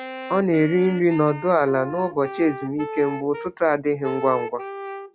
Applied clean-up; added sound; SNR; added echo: classical method log-MMSE.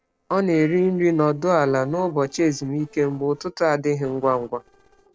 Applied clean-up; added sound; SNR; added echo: neural separator model SepFormer DNS4.